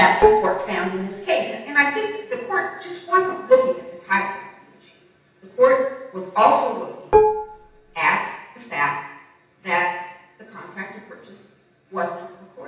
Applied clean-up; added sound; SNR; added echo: none; Dishes, pots, and pans; -2 dB; reverberation time 0.9 s.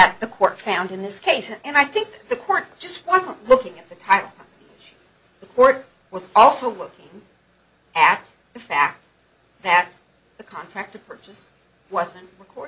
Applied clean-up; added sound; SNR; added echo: none; none; none; none.